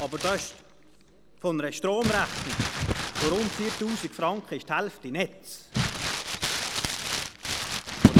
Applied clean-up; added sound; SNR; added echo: none; Crumpling, crinkling; -3 dB; none.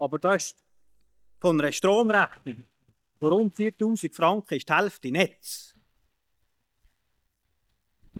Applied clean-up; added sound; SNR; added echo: neural mask model DeepFilterNet 3.